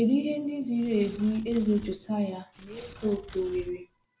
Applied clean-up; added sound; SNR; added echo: none; Tearing; 19 dB; none.